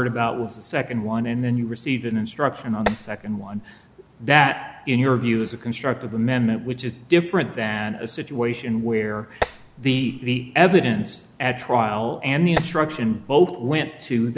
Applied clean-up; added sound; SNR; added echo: none; Tap; 8 dB; none.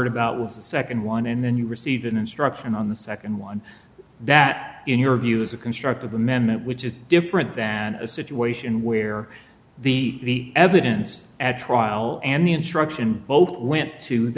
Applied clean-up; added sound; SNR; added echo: none; none; none; none.